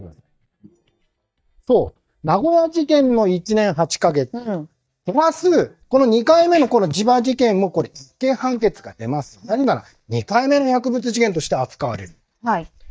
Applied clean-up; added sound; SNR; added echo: neural mask model DeepFilterNet 3.